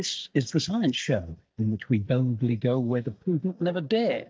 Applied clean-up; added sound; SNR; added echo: neural mask model DeepFilterNet 3.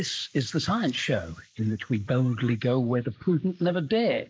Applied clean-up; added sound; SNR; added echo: neural mask model Resemble Enhance denoiser.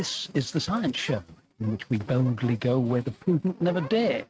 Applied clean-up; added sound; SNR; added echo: neural mask model RNNoise.